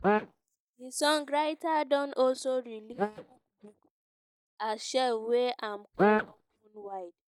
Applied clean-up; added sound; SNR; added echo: neural mask model DeepFilterNet 3.